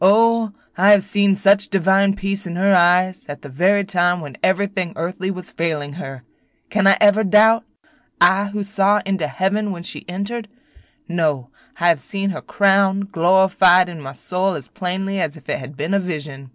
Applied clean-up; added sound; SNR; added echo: none; none; none; none.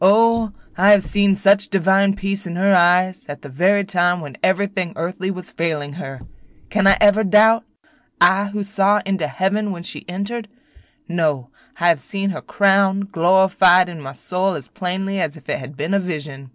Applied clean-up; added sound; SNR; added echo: none; Car; 17 dB; none.